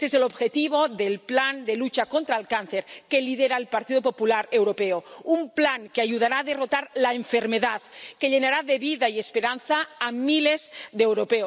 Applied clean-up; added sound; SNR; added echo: none; none; none; none.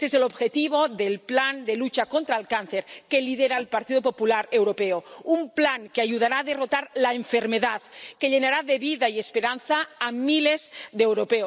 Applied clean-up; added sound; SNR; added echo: neural mask model Resemble Enhance denoiser.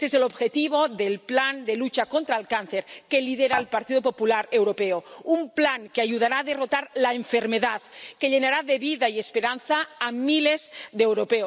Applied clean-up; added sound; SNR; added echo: none; Dishes, pots, and pans; 10 dB; none.